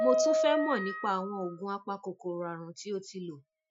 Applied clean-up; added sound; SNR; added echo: classical method Wiener filter.